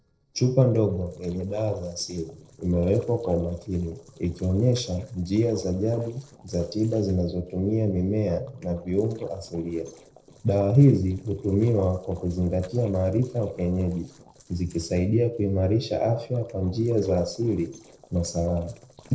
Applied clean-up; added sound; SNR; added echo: neural separator model SepFormer DNS4.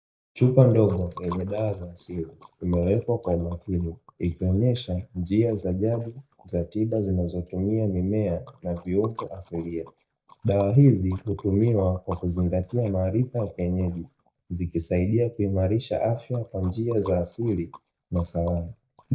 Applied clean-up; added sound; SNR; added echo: neural mask model DeepFilterNet 3.